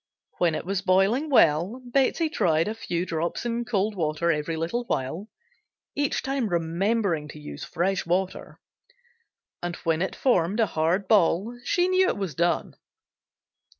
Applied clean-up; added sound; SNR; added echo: none; none; none; none.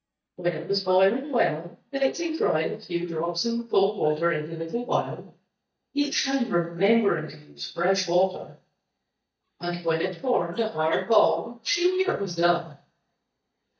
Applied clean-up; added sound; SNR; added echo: neural mask model DeepFilterNet 3.